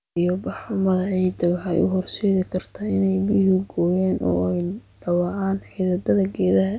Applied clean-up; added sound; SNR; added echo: none; none; none; none.